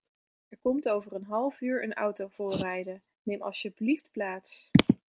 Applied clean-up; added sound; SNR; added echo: none; none; none; none.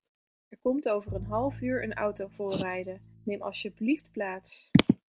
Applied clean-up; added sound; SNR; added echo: none; Bowed string instrument; 14 dB; none.